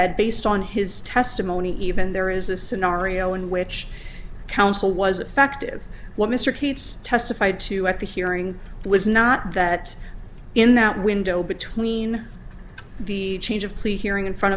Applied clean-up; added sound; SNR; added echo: none; none; none; none.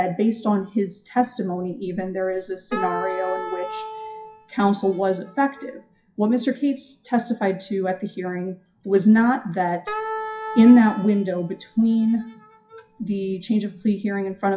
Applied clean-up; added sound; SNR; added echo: classical method WPE with log-MMSE.